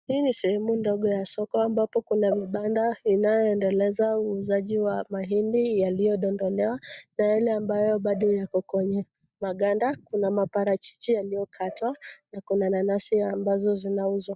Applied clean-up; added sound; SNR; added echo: neural mask model DeepFilterNet 3.